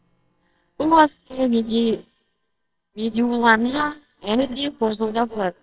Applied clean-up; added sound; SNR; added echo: neural separator model SepFormer WHAMR!.